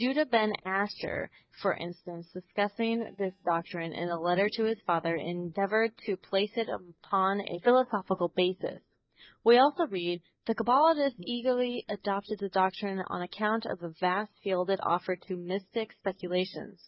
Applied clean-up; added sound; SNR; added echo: neural mask model DeepFilterNet 3.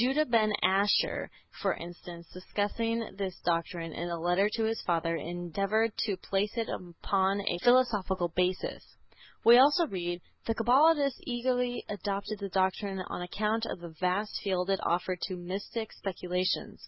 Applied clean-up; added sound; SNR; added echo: none; none; none; none.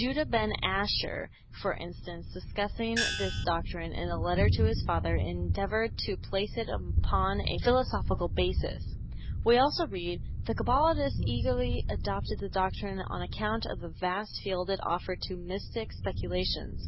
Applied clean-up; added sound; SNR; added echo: none; Gong + Thunder; 2 dB; none.